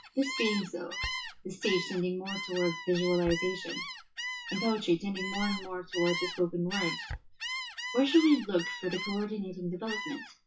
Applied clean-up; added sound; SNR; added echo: classical method WPE with log-MMSE.